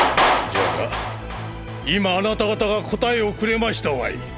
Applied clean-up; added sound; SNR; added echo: none; Clapping; 3 dB; none.